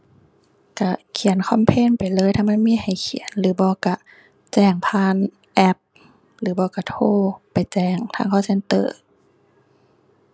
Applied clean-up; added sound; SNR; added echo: none; none; none; none.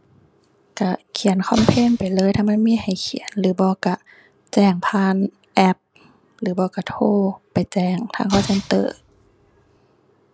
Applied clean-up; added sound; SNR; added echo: none; Explosion; 13 dB; none.